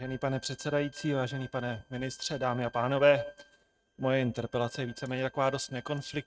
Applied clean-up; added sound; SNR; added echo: neural mask model RNNoise.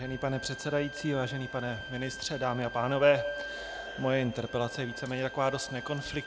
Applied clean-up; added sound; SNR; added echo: none; Bowed string instrument; 12 dB; none.